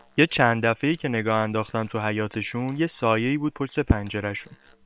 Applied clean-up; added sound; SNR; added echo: neural separator model SepFormer WHAM!.